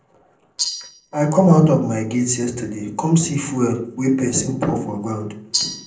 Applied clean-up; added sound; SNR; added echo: neural separator model SepFormer DNS4.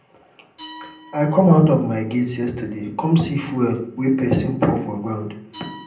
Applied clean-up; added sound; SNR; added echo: none; Glass; 10 dB; reverberation time 0.6 s.